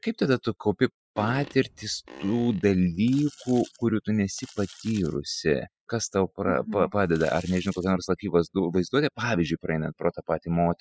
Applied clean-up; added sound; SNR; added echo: classical method spectral subtraction.